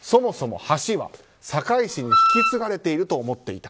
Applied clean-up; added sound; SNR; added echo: none; Wind instrument, woodwind instrument; -5 dB; none.